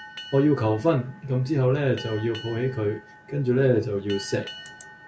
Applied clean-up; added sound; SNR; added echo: none; Boat, Water vehicle; 19 dB; none.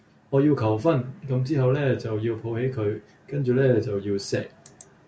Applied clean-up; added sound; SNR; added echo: none; none; none; none.